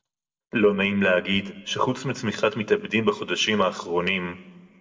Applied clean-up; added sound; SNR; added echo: none; none; none; reverberation time 1.3 s.